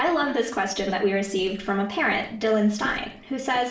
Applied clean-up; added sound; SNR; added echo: neural separator model SepFormer DNS4.